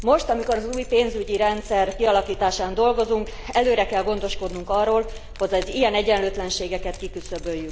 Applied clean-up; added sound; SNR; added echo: none; Keys jangling; 12 dB; none.